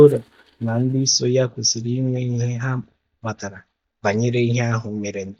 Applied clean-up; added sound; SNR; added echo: neural mask model DeepFilterNet 3.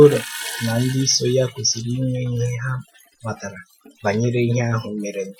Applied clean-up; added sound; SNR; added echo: classical method Wiener filter.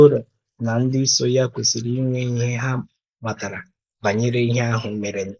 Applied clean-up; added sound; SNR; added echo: neural mask model Resemble Enhance denoiser.